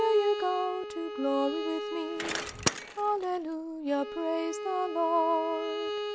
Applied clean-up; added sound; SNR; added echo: none; Bicycle + Bowed string instrument; 5 dB; none.